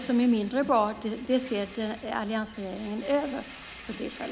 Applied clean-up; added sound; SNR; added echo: none; Rattle; 19 dB; none.